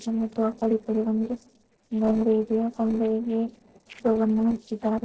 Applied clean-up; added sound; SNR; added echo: neural separator model SepFormer DNS4.